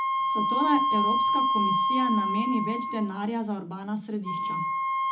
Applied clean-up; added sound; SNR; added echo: none; Wind instrument, woodwind instrument; -4 dB; reverberation time 0.4 s.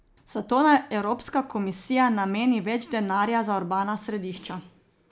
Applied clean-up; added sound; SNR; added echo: none; none; none; none.